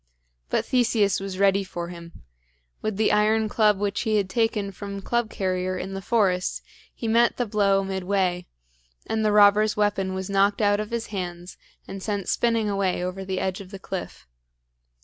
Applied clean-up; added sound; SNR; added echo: none; none; none; none.